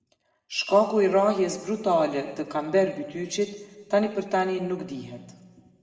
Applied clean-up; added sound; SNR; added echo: none; none; none; reverberation time 1.6 s.